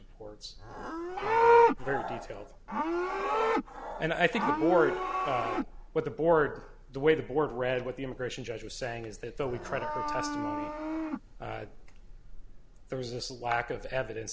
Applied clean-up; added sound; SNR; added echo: none; Livestock, farm animals, working animals; -1 dB; none.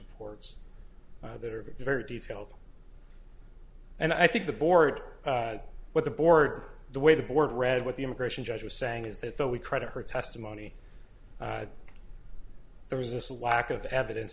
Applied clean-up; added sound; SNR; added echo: none; none; none; none.